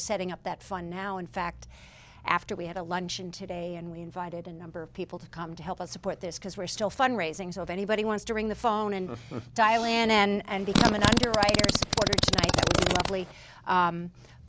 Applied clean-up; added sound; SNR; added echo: none; Fart; -4 dB; none.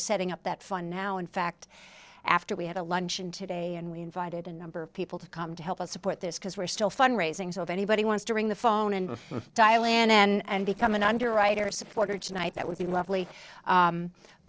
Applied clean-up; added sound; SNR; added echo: neural separator model SepFormer DNS4.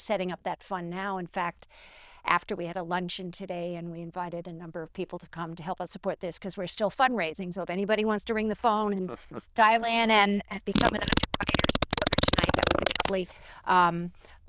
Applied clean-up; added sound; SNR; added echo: neural diffusion model UNIVERSE++.